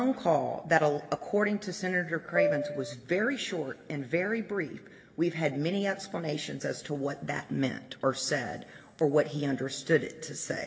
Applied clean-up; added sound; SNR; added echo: none; Piano; -1 dB; reverberation time 1.1 s.